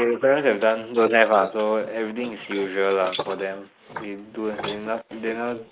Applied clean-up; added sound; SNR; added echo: neural mask model Resemble Enhance denoiser.